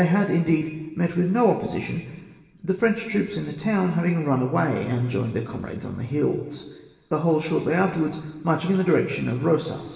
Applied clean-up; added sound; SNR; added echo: none; none; none; reverberation time 1.4 s.